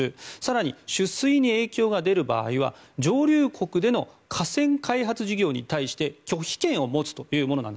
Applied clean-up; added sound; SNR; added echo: none; none; none; none.